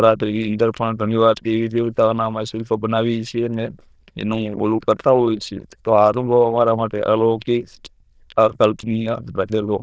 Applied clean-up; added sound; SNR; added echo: neural diffusion model UNIVERSE++.